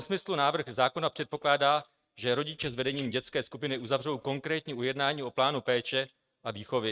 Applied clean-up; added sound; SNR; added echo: neural mask model RNNoise.